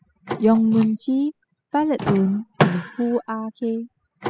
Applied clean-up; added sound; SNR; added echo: classical method spectral subtraction.